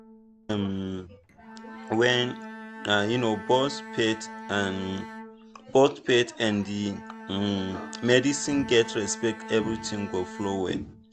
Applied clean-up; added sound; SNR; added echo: none; Bowed string instrument; 14 dB; none.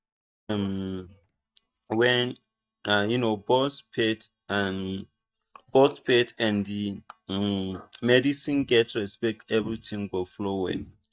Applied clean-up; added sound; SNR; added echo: neural mask model DeepFilterNet 3.